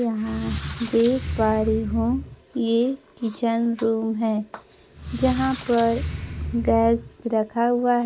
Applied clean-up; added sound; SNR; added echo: none; Squeak; 8 dB; none.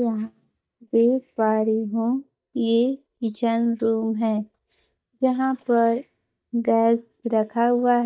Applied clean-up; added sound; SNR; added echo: neural mask model DeepFilterNet 3.